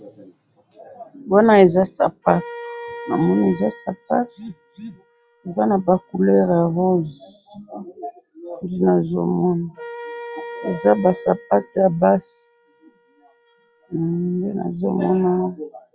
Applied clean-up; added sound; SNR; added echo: classical method log-MMSE.